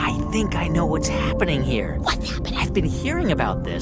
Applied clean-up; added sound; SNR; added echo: none; none; none; none.